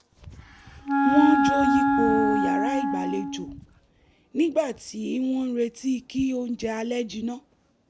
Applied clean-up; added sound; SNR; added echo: none; Wind instrument, woodwind instrument; -4 dB; none.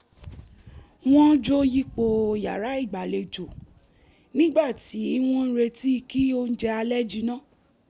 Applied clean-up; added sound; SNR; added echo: none; none; none; none.